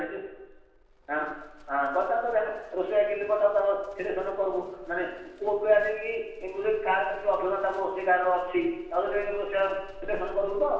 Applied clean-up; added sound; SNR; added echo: none; Livestock, farm animals, working animals; 18 dB; reverberation time 0.9 s.